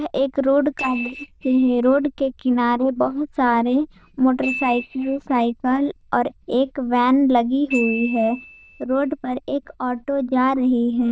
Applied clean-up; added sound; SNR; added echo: neural diffusion model UNIVERSE++.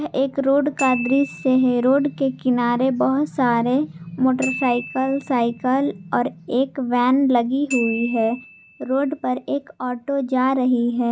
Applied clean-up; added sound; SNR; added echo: none; Glockenspiel; 16 dB; none.